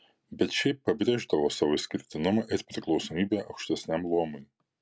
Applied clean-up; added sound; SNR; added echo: none; none; none; none.